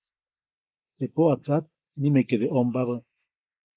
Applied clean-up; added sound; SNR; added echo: neural mask model Resemble Enhance denoiser.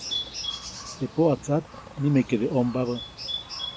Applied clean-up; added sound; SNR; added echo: none; Bird; 10 dB; none.